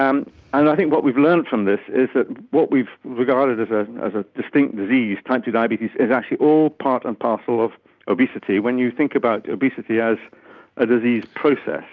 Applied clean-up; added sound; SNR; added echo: none; none; none; none.